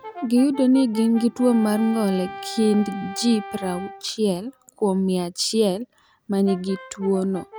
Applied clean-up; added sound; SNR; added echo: none; Brass instrument; 16 dB; none.